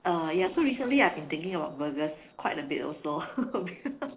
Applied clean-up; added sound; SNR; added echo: neural separator model SepFormer DNS4.